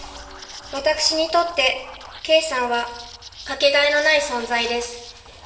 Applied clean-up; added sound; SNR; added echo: none; Liquid; 18 dB; reverberation time 0.8 s.